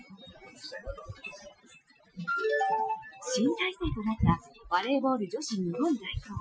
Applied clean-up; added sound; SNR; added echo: classical method Wiener filter.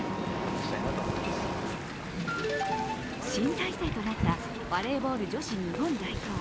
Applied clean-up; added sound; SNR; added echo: none; Wind + Whoosh, swoosh, swish; 4 dB; none.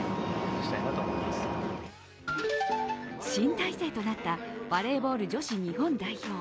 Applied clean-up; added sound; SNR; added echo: none; none; none; none.